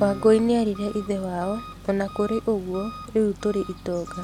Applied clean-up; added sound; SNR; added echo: none; Engine + Acoustic guitar / Strum; 15 dB; none.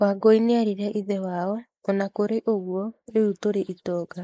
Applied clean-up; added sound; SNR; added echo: neural mask model Resemble Enhance denoiser.